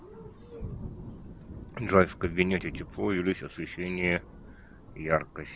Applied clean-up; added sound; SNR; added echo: none; Thunder / Rain; 13 dB; none.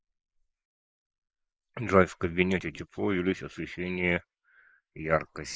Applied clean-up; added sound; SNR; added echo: neural mask model Resemble Enhance denoiser.